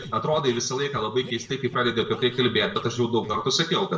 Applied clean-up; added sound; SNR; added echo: neural separator model SepFormer DNS4.